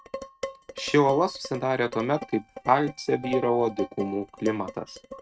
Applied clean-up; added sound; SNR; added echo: neural mask model RNNoise.